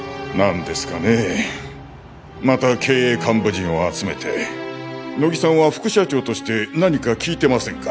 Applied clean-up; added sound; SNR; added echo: none; none; none; none.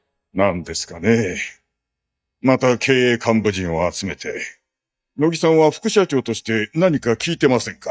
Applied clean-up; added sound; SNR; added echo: neural mask model DeepFilterNet 3.